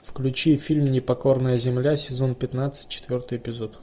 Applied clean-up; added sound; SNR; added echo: none; none; none; none.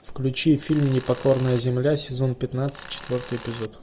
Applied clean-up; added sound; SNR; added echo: none; Tools; 18 dB; none.